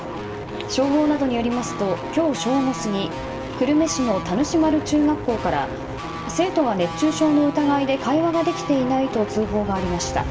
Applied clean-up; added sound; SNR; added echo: none; Guitar; 10 dB; reverberation time 1.1 s.